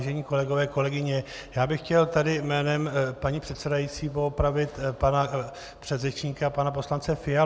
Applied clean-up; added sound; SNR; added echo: none; none; none; none.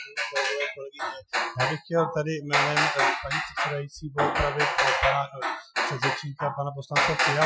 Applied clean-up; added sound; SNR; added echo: classical method Wiener filter.